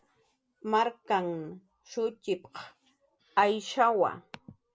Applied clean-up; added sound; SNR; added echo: none; none; none; none.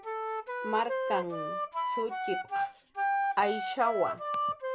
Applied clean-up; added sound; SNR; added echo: none; Wind instrument, woodwind instrument; -1 dB; none.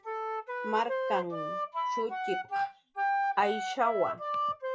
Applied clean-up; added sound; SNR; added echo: classical method log-MMSE.